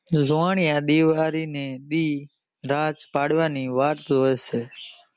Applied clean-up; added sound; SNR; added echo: none; none; none; none.